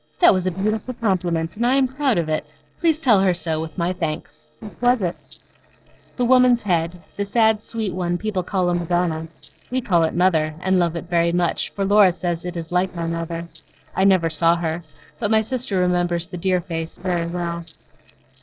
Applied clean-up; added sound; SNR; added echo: neural separator model SepFormer DNS4.